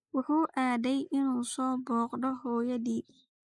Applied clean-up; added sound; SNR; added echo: neural mask model Resemble Enhance denoiser.